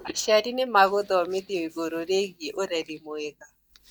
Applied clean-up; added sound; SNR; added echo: neural mask model DeepFilterNet 3.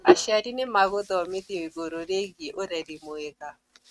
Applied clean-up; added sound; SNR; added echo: neural mask model RNNoise.